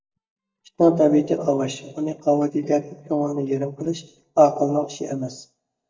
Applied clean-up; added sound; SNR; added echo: neural mask model DeepFilterNet 3.